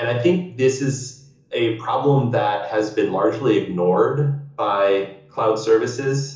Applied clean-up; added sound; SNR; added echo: none; none; none; reverberation time 0.7 s.